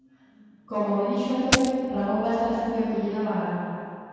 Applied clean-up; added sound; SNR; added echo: none; Coin (dropping); -2 dB; reverberation time 2.1 s.